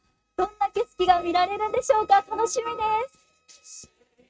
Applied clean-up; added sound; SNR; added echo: neural mask model RNNoise.